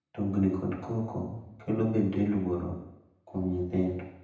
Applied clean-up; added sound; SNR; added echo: none; none; none; reverberation time 0.9 s.